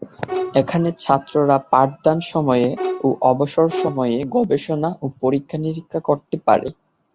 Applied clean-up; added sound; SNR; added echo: none; Bowed string instrument; 9 dB; none.